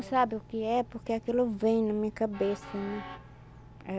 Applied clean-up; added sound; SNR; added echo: none; Train + Engine; 17 dB; none.